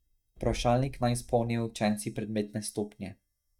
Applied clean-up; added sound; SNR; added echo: neural mask model DeepFilterNet 3.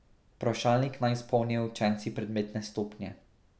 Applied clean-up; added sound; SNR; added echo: none; none; none; none.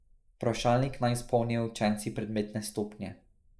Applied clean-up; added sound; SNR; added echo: neural mask model Resemble Enhance denoiser.